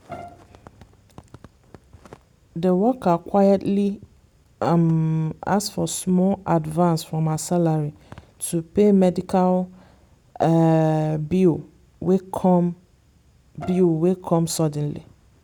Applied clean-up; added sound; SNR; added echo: none; Bowed string instrument; 20 dB; none.